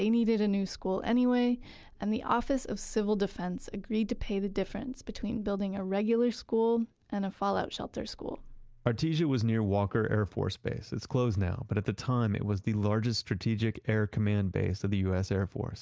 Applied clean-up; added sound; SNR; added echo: neural mask model Resemble Enhance denoiser.